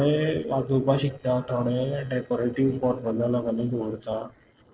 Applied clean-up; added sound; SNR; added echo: neural separator model SepFormer DNS4.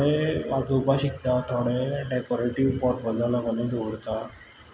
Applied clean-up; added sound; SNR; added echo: none; none; none; none.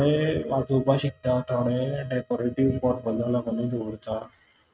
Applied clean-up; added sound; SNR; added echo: neural mask model RNNoise.